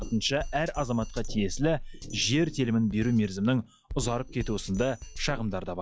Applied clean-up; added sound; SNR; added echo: classical method log-MMSE.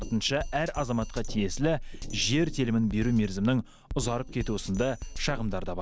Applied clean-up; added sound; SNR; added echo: none; Drum kit; 7 dB; none.